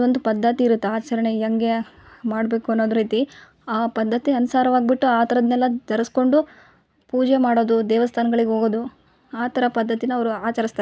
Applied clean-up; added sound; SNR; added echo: none; none; none; none.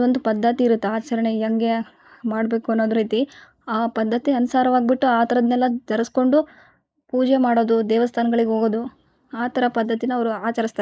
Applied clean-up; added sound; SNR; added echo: neural mask model Resemble Enhance denoiser.